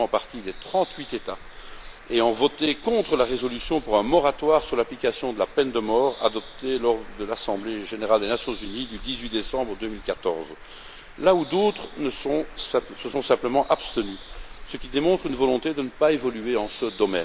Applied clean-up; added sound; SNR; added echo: none; Bird; 16 dB; none.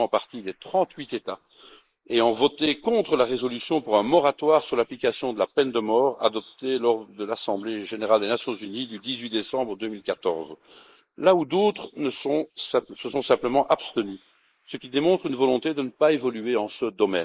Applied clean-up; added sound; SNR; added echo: neural mask model Resemble Enhance denoiser.